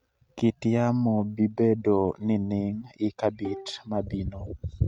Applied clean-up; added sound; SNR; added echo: neural mask model RNNoise.